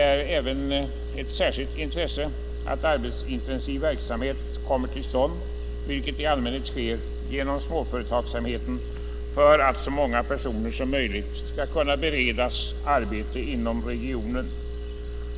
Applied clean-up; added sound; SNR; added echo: none; Engine; 4 dB; none.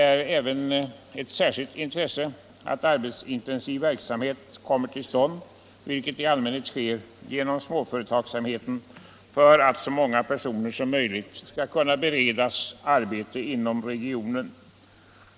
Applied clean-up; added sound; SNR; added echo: none; none; none; none.